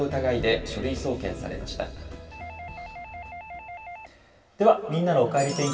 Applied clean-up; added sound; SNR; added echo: none; Doorbell; 15 dB; reverberation time 2.4 s.